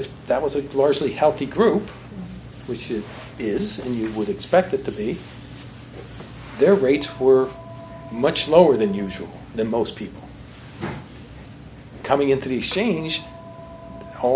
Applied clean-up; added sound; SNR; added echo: none; none; none; none.